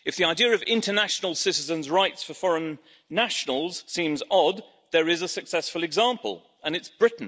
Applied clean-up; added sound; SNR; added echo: none; none; none; none.